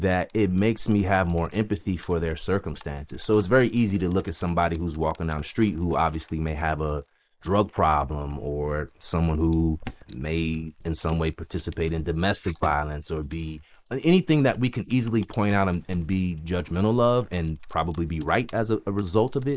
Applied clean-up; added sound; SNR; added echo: neural mask model Resemble Enhance denoiser.